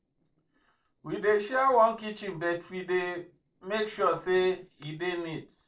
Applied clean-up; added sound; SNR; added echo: neural separator model SepFormer DNS4.